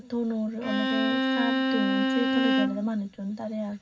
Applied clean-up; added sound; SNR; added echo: none; Bowed string instrument; -4 dB; reverberation time 0.4 s.